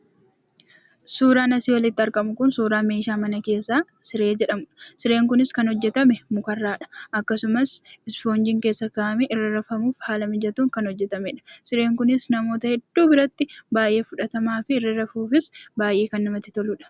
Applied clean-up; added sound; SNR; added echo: none; none; none; none.